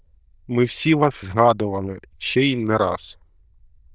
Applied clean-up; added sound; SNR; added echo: neural diffusion model UNIVERSE++.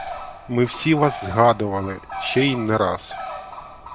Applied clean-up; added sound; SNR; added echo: none; Bird; 12 dB; none.